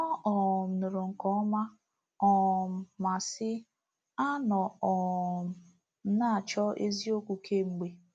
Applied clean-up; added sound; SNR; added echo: none; none; none; none.